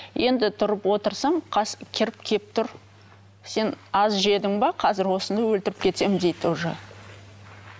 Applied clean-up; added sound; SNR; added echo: none; none; none; none.